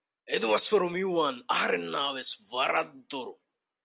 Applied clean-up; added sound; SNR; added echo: none; none; none; none.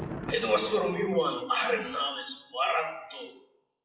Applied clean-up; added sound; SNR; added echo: classical method WPE with log-MMSE.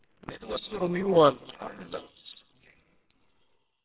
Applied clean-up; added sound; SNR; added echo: neural separator model SepFormer WHAMR!.